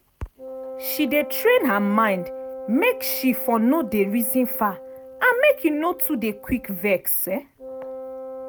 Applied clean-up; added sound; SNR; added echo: none; Wind instrument, woodwind instrument; 13 dB; none.